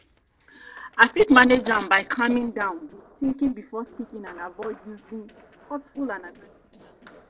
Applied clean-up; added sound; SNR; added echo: neural separator model SepFormer DNS4.